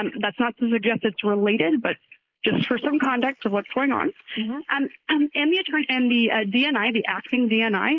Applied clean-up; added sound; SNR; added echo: neural mask model Resemble Enhance denoiser.